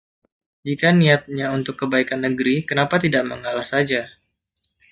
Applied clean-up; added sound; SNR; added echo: neural mask model DeepFilterNet 3.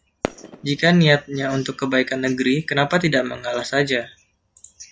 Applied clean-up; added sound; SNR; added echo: none; Fireworks; 13 dB; none.